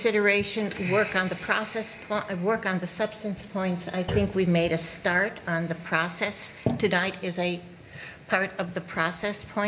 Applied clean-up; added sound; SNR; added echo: none; Thump, thud; 13 dB; reverberation time 0.8 s.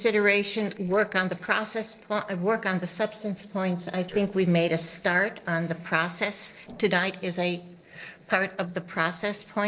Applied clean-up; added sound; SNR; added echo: neural separator model SepFormer DNS4.